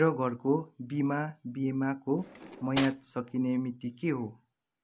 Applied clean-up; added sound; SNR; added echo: none; Cutlery, silverware; 8 dB; none.